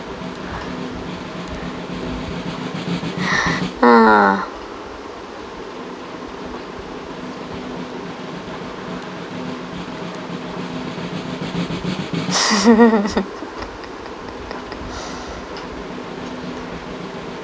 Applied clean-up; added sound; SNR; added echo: none; Snare drum; 8 dB; none.